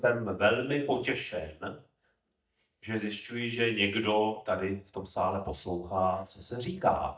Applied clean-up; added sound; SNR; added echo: neural mask model DeepFilterNet 3.